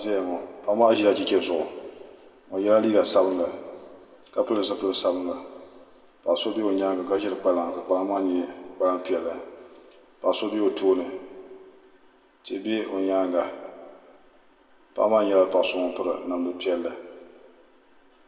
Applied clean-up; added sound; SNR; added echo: none; none; none; reverberation time 1.6 s.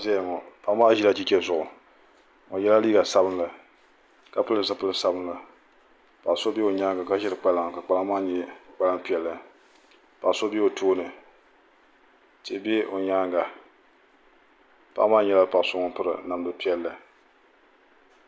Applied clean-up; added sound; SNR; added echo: none; none; none; none.